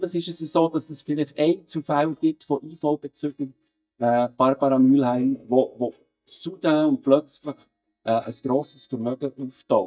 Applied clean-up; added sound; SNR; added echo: neural mask model DeepFilterNet 3.